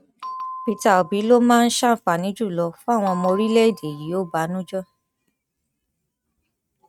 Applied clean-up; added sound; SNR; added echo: neural mask model RNNoise.